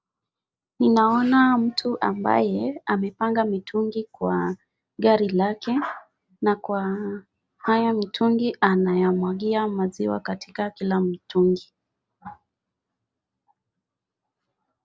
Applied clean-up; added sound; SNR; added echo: none; none; none; none.